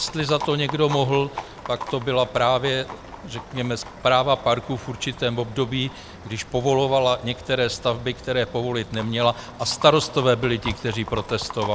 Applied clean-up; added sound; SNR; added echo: none; Livestock, farm animals, working animals; 14 dB; none.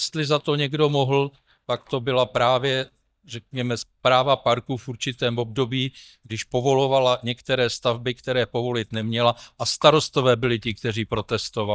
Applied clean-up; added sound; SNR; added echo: neural mask model DeepFilterNet 3.